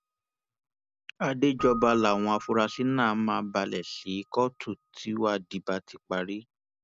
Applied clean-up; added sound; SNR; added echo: none; Keyboard (musical); 16 dB; none.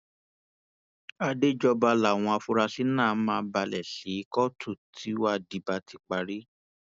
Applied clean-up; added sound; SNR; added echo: none; none; none; none.